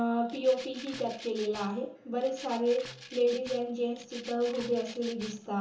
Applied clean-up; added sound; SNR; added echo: none; Rattle (instrument); 16 dB; reverberation time 0.8 s.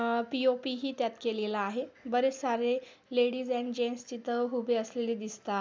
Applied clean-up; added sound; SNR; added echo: none; none; none; none.